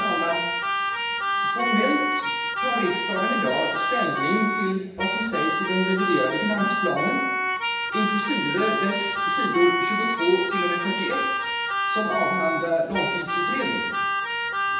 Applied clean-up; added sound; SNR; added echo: none; Keyboard (musical); -2 dB; reverberation time 0.9 s.